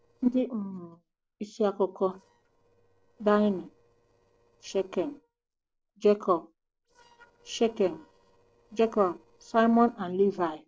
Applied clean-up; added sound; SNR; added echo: neural separator model SepFormer DNS4.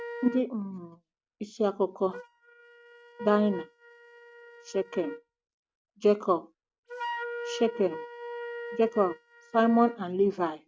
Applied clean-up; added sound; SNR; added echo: neural mask model RNNoise.